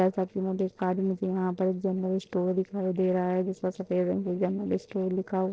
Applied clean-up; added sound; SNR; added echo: neural separator model SepFormer DNS4.